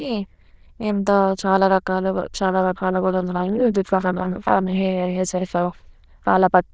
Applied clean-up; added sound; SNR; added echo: neural diffusion model UNIVERSE++.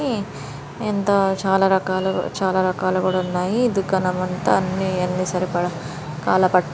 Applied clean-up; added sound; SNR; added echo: none; none; none; none.